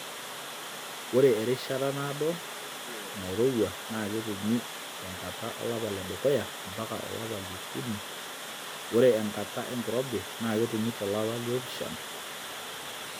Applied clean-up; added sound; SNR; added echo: none; Water; 8 dB; none.